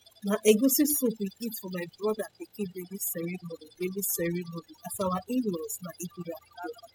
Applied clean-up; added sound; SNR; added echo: classical method spectral subtraction.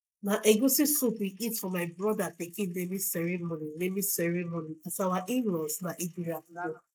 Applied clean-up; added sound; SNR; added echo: neural mask model Resemble Enhance denoiser.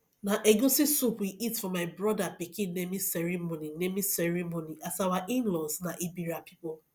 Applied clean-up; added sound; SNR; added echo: none; none; none; none.